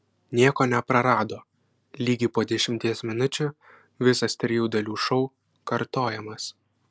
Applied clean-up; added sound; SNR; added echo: none; none; none; none.